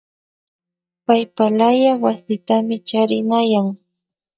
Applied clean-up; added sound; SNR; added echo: neural mask model DeepFilterNet 3.